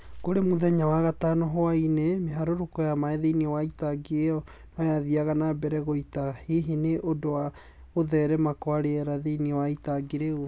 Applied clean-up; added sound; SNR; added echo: none; none; none; none.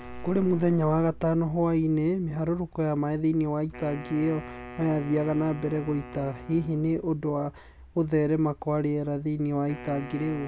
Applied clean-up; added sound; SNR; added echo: none; Wind instrument, woodwind instrument; 18 dB; none.